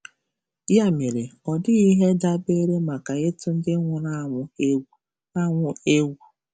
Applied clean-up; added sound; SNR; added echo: none; none; none; none.